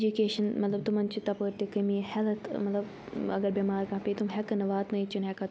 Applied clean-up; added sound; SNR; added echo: none; none; none; none.